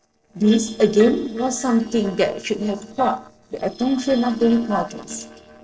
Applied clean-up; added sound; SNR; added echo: neural separator model SepFormer DNS4.